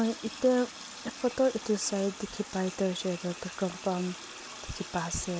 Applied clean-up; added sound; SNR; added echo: none; Water tap, faucet; 13 dB; none.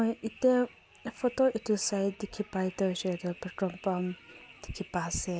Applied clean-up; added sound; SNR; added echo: none; none; none; none.